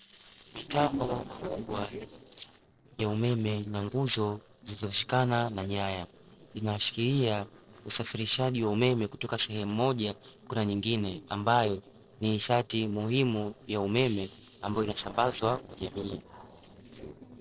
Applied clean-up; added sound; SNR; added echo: neural separator model SepFormer DNS4.